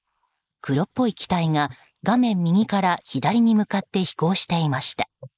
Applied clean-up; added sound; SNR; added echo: neural mask model Resemble Enhance denoiser.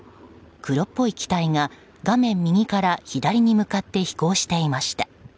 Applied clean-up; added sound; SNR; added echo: none; none; none; none.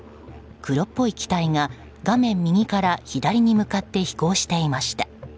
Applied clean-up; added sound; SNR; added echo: none; Musical instrument; 19 dB; none.